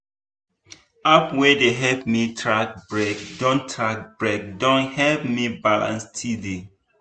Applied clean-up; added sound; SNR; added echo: none; none; none; none.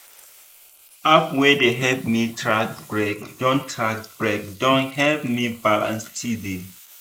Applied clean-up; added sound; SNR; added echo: neural mask model Resemble Enhance denoiser.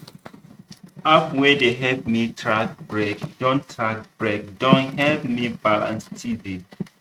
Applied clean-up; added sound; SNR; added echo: neural mask model RNNoise.